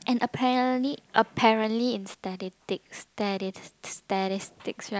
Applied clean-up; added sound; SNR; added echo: none; none; none; none.